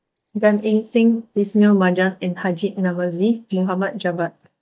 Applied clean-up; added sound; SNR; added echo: neural mask model DeepFilterNet 3.